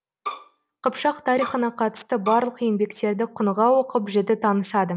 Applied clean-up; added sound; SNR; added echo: none; Bowed string instrument; 13 dB; none.